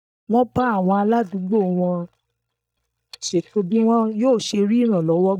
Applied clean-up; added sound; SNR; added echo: neural mask model DeepFilterNet 3.